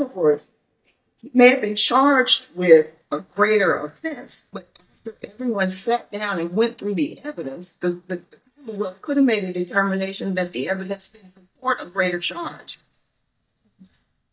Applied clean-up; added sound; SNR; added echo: neural mask model DeepFilterNet 3.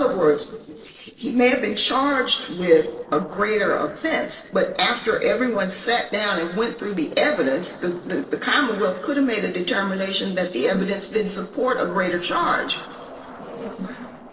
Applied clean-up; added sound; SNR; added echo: neural separator model SepFormer DNS4.